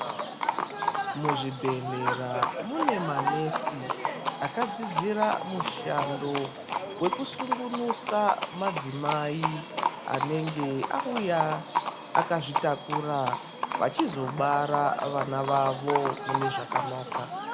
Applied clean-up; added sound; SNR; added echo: none; Livestock, farm animals, working animals; 1 dB; none.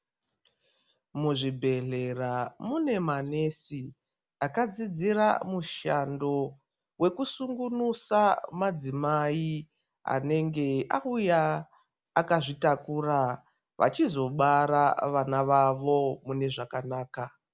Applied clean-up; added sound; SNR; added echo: none; none; none; none.